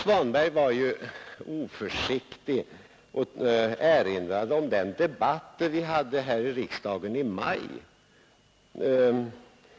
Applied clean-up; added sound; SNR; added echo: none; none; none; none.